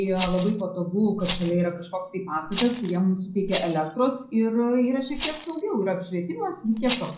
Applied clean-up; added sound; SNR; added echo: none; Rattle; 3 dB; reverberation time 0.6 s.